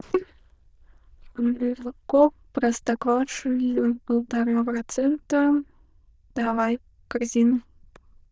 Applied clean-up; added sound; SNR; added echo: neural diffusion model UNIVERSE++.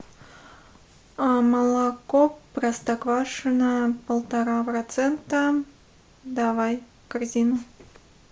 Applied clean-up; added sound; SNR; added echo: none; none; none; none.